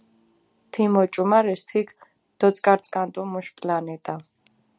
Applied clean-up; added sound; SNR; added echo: none; none; none; none.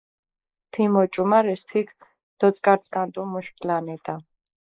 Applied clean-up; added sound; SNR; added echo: neural mask model Resemble Enhance denoiser.